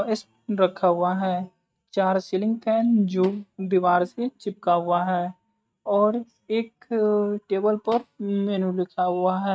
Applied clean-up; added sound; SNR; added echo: neural mask model RNNoise.